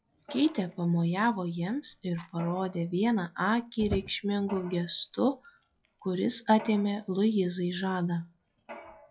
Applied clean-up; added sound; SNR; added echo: classical method log-MMSE.